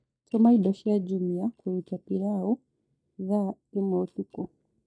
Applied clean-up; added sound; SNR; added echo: neural mask model DeepFilterNet 3.